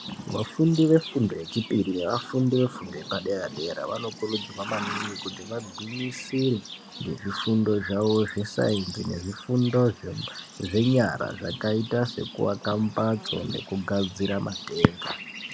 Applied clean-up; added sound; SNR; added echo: none; Livestock, farm animals, working animals; 13 dB; none.